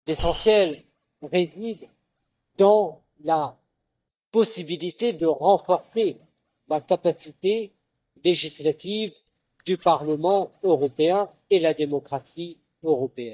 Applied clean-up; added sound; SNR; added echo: neural mask model DeepFilterNet 3.